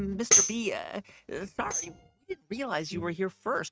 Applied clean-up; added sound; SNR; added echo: neural mask model RNNoise.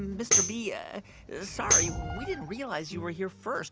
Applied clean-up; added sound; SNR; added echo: none; Tambourine; -4 dB; none.